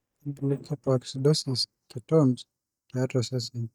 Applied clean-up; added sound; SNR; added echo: neural mask model DeepFilterNet 3.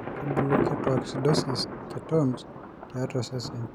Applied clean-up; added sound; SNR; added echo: none; Thunder; 2 dB; none.